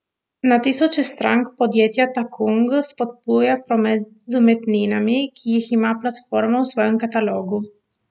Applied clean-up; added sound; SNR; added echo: none; none; none; none.